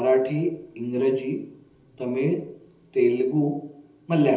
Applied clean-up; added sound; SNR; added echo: none; none; none; reverberation time 1.2 s.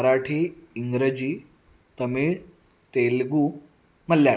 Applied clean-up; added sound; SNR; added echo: none; none; none; none.